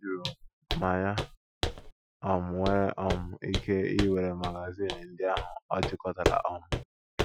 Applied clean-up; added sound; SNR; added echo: classical method Wiener filter.